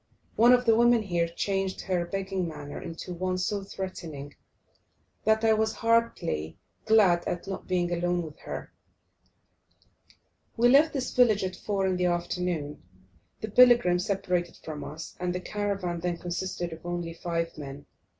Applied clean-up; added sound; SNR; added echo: none; none; none; none.